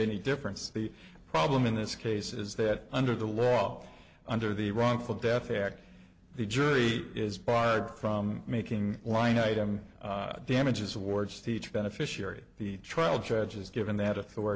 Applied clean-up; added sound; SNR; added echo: none; none; none; none.